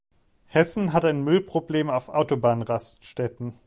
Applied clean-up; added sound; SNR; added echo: none; none; none; none.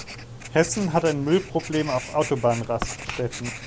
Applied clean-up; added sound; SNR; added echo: none; Writing; 11 dB; none.